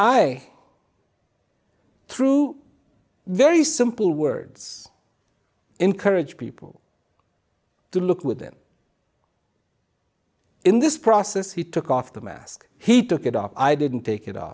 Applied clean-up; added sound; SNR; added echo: none; none; none; none.